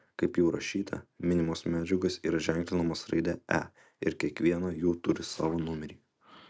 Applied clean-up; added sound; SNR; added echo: none; none; none; none.